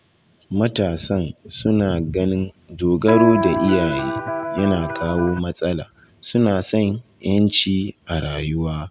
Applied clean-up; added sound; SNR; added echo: none; Electric guitar; 3 dB; none.